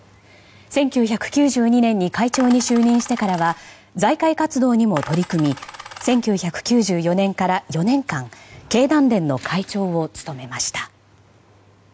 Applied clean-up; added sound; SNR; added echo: none; Coin (dropping); 15 dB; none.